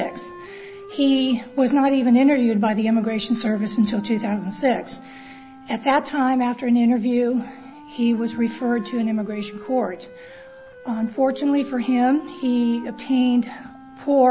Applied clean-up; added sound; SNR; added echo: none; Wind instrument, woodwind instrument; 20 dB; none.